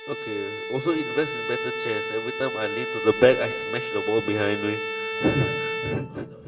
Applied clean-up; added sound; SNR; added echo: none; Bowed string instrument; 4 dB; reverberation time 2.7 s.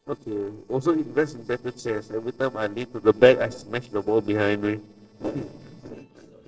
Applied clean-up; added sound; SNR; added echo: neural separator model SepFormer DNS4.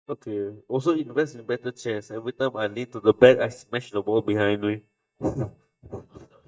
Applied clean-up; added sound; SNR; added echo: neural mask model DeepFilterNet 3.